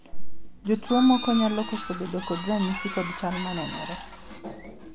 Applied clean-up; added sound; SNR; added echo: none; Bird / Fowl; 10 dB; none.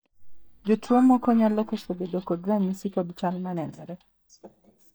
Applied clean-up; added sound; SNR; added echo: neural mask model DeepFilterNet 3.